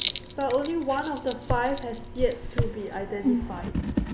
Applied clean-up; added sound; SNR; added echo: none; Writing; -1 dB; none.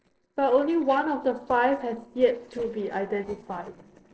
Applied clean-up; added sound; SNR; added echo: neural separator model SepFormer DNS4.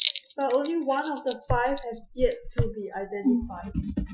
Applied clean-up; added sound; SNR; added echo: classical method Wiener filter.